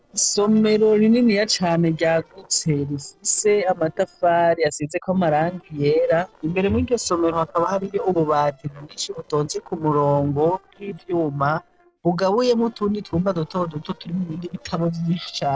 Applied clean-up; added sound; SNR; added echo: neural separator model SepFormer DNS4.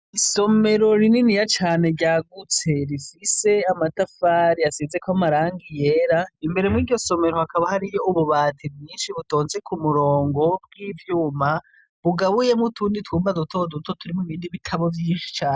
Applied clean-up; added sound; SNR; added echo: none; none; none; none.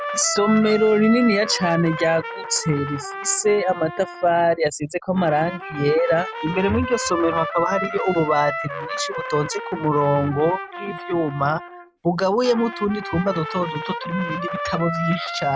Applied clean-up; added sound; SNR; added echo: none; Trumpet; 9 dB; none.